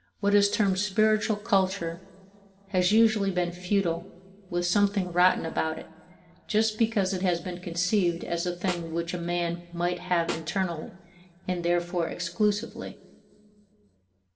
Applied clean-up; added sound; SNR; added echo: none; Snare drum; 13 dB; reverberation time 2.1 s.